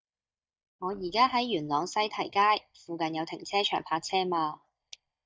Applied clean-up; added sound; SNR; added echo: neural mask model DeepFilterNet 3.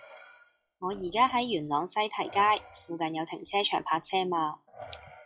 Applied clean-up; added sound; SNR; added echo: classical method log-MMSE.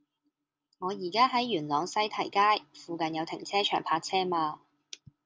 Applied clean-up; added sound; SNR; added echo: none; none; none; none.